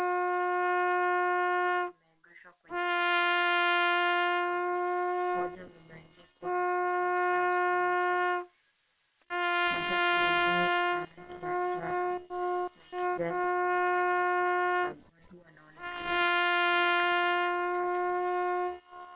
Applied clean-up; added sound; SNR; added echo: neural separator model SepFormer WHAM!.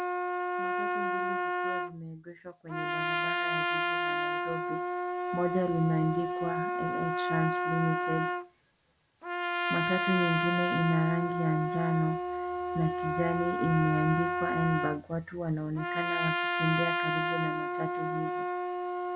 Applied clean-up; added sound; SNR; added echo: none; Trumpet; -1 dB; none.